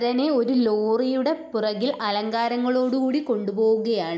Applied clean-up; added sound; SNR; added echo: none; none; none; none.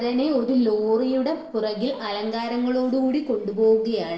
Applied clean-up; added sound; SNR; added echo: neural separator model SepFormer DNS4.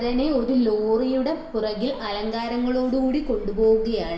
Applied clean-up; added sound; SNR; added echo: none; Cricket / Motor vehicle (road); 14 dB; reverberation time 1.6 s.